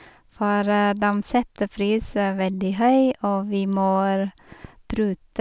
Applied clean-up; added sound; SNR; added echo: none; none; none; none.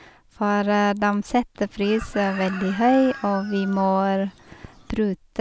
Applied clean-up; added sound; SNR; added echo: none; Chicken, rooster; 16 dB; none.